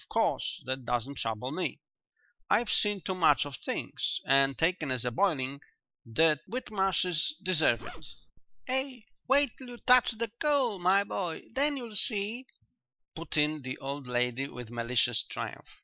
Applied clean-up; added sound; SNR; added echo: neural mask model Resemble Enhance denoiser.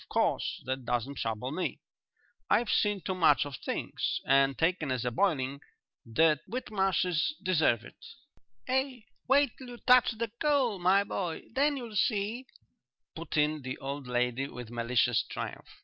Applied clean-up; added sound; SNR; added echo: none; none; none; none.